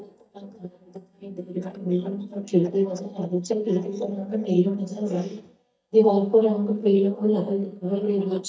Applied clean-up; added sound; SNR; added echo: neural mask model DeepFilterNet 3.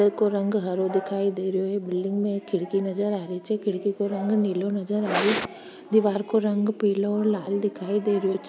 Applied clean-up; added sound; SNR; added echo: none; none; none; none.